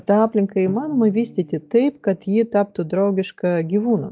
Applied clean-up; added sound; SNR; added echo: neural mask model DeepFilterNet 3.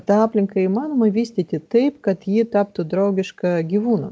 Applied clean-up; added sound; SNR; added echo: none; none; none; none.